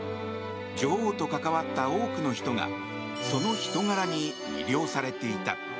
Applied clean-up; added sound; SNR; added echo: none; Bowed string instrument; 9 dB; none.